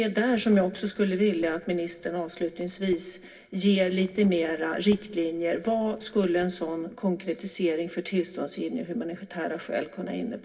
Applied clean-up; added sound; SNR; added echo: neural separator model SepFormer DNS4.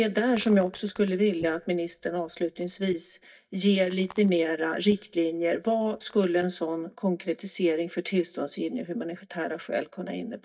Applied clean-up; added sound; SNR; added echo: neural mask model DeepFilterNet 3.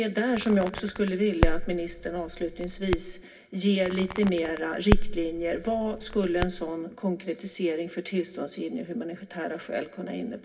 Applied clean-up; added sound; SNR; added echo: none; Crackle; 1 dB; reverberation time 0.4 s.